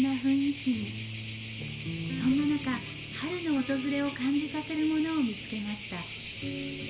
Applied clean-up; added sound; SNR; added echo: none; Cricket; 12 dB; reverberation time 0.7 s.